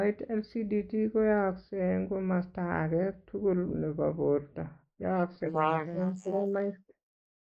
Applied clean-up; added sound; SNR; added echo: neural mask model Resemble Enhance denoiser.